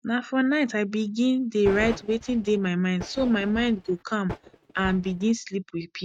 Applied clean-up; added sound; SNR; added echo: neural mask model RNNoise.